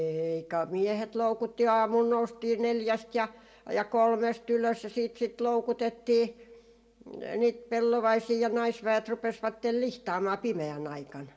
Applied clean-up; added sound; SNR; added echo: none; none; none; reverberation time 0.8 s.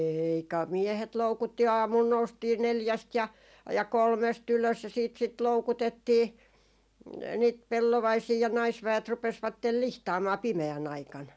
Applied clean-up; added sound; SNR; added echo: none; none; none; none.